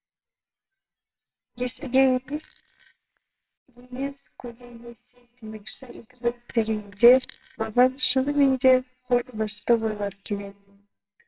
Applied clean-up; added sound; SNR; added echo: neural separator model SepFormer WHAMR!.